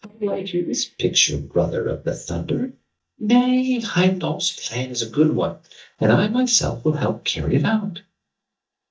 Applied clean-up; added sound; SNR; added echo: neural mask model DeepFilterNet 3.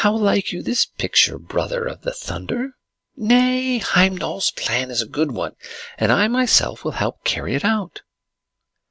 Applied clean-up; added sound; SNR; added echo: none; none; none; none.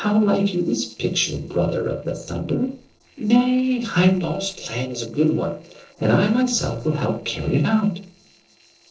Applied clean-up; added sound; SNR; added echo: neural separator model SepFormer DNS4.